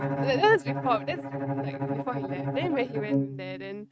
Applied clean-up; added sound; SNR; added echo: neural mask model RNNoise.